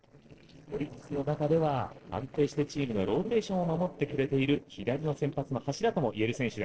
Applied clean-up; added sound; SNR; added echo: neural separator model SepFormer DNS4.